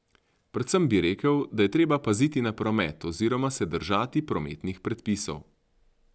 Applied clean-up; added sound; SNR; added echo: none; none; none; none.